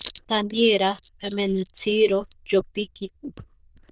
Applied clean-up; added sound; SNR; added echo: neural diffusion model UNIVERSE++.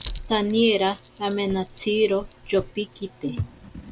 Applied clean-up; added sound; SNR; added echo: none; Tools + Writing; 15 dB; none.